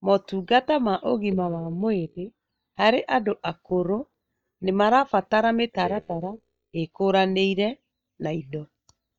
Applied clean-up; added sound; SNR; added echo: neural mask model DeepFilterNet 3.